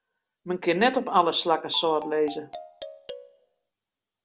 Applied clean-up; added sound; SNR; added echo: none; Marimba, xylophone; 15 dB; none.